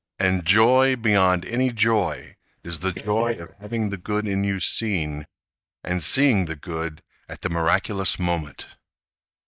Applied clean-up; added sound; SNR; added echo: neural mask model DeepFilterNet 3.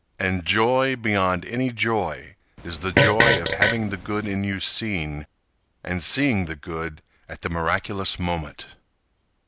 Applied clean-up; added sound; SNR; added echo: none; Fart; -3 dB; none.